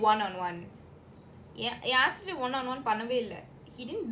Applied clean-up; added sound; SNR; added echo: none; none; none; none.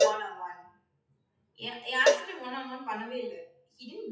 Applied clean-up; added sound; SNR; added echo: classical method WPE with log-MMSE.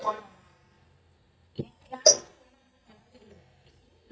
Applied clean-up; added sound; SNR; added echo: neural mask model DeepFilterNet 3.